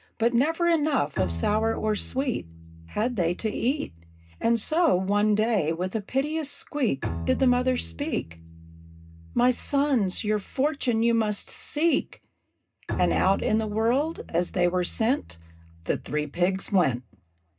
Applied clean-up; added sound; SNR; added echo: none; Bowed string instrument; 13 dB; reverberation time 0.2 s.